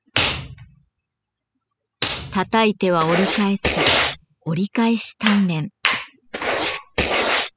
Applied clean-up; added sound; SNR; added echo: classical method spectral subtraction.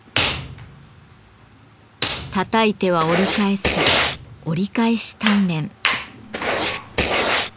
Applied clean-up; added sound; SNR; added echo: none; Writing; 0 dB; none.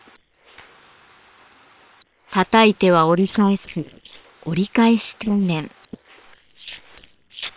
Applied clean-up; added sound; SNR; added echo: neural separator model SepFormer WHAM!.